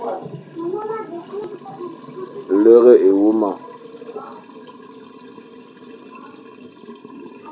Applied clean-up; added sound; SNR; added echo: none; Liquid; 19 dB; none.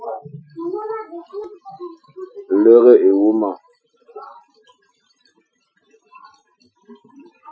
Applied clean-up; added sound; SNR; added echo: classical method Wiener filter.